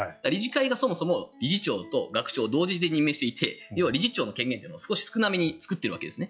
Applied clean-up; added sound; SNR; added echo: classical method log-MMSE.